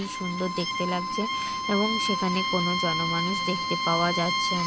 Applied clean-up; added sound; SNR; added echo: none; Bowed string instrument; 0 dB; none.